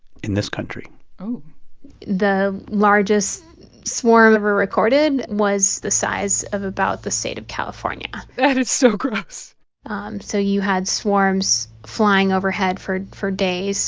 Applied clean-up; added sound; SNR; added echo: none; none; none; none.